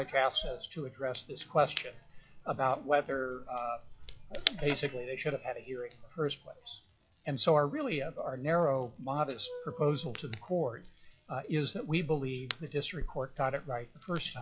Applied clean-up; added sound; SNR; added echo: classical method WPE with log-MMSE.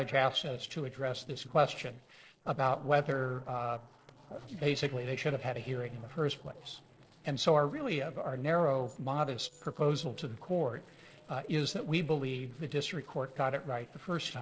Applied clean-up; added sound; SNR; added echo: neural separator model SepFormer DNS4.